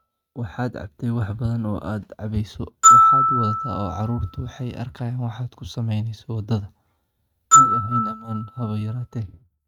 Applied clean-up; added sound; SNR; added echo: neural mask model RNNoise.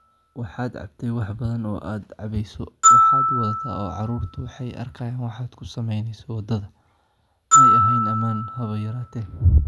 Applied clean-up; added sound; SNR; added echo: none; Glockenspiel; -3 dB; none.